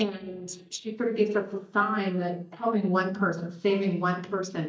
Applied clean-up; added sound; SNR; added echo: neural mask model DeepFilterNet 3.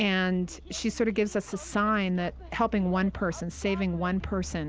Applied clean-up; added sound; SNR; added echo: none; none; none; none.